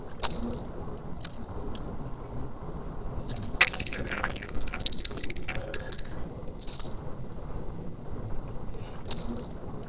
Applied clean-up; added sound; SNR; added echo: neural separator model SepFormer DNS4.